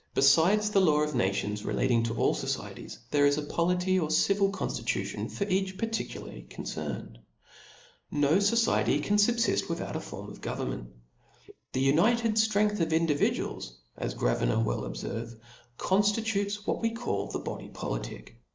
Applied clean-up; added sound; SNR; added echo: neural mask model Resemble Enhance denoiser.